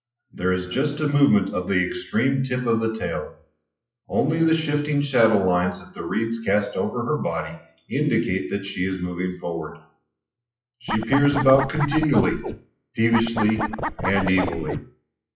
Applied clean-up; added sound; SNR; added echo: classical method WPE with log-MMSE.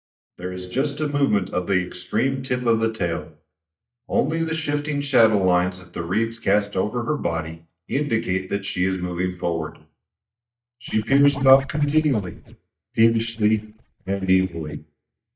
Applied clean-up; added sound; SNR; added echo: neural mask model DeepFilterNet 3.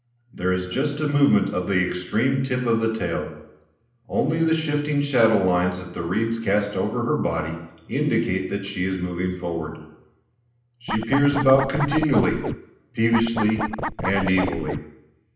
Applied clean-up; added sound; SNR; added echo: none; Scratching (performance technique); 5 dB; reverberation time 0.8 s.